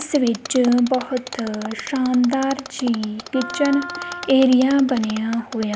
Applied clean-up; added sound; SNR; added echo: none; Mechanisms + Wind instrument, woodwind instrument; 14 dB; none.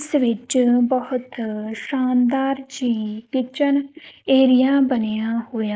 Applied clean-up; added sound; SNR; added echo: neural mask model Resemble Enhance denoiser.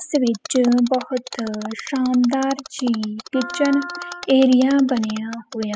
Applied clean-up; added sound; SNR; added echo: classical method spectral subtraction.